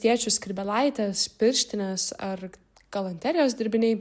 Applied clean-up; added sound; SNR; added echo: none; none; none; none.